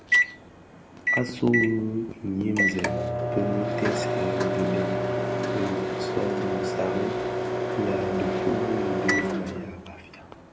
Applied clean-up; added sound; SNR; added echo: none; Microwave oven; -2 dB; none.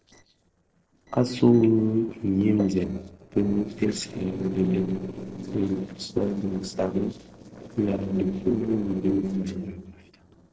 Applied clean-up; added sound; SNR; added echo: neural separator model SepFormer DNS4.